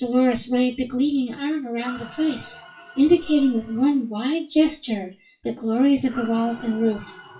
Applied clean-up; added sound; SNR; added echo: classical method WPE with log-MMSE.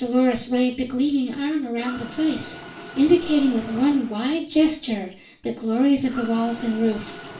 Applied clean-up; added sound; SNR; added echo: none; Mechanisms; 18 dB; reverberation time 0.3 s.